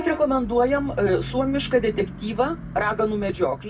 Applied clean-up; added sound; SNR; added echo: none; Bus / Vehicle horn, car horn, honking; 12 dB; reverberation time 0.2 s.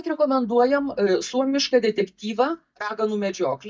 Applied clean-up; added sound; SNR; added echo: neural mask model DeepFilterNet 3.